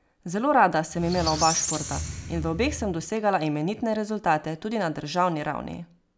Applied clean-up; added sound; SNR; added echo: none; Squeak; 4 dB; none.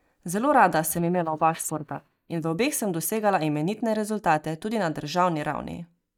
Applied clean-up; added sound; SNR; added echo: neural mask model DeepFilterNet 3.